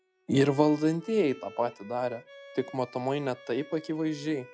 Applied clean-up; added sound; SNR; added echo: classical method log-MMSE.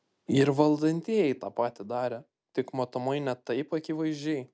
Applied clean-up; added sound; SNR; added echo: none; none; none; none.